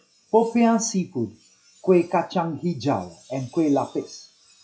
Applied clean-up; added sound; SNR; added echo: classical method log-MMSE.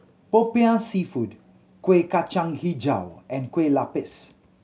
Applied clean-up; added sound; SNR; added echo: none; none; none; none.